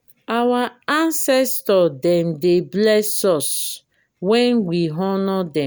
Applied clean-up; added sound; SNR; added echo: none; none; none; none.